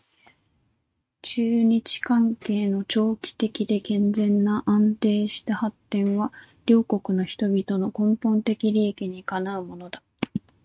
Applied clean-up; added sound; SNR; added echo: neural mask model RNNoise.